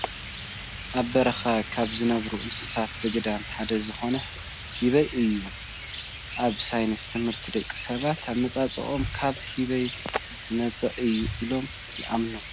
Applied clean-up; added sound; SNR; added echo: none; Rain; 9 dB; none.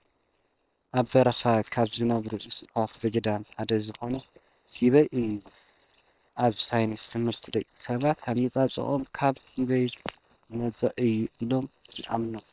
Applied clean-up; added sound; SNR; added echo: neural separator model SepFormer WHAM!.